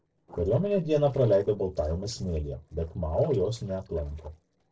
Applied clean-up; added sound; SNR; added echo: neural separator model SepFormer DNS4.